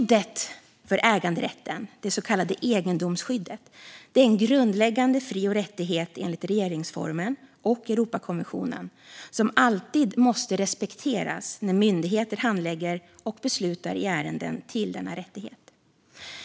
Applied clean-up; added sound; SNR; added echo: none; none; none; none.